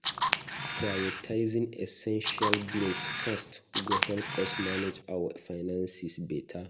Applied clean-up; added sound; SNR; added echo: none; Camera; -3 dB; reverberation time 0.5 s.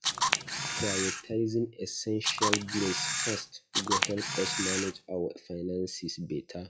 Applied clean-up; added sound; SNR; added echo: classical method WPE with log-MMSE.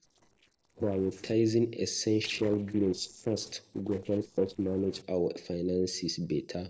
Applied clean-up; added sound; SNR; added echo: neural separator model SepFormer DNS4.